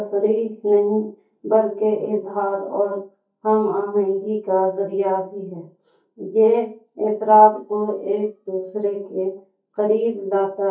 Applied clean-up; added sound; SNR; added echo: neural mask model DeepFilterNet 3.